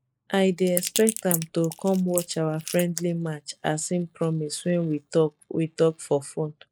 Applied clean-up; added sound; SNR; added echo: neural mask model Resemble Enhance denoiser.